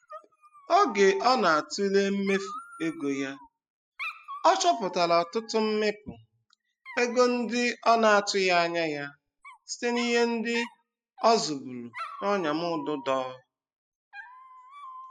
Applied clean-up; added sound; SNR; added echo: classical method spectral subtraction.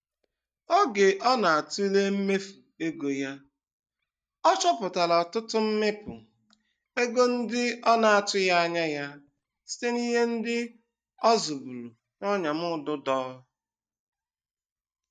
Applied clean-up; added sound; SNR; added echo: neural mask model DeepFilterNet 3.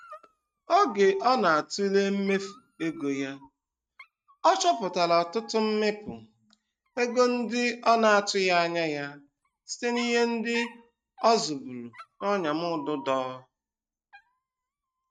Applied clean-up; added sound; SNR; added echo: neural mask model RNNoise.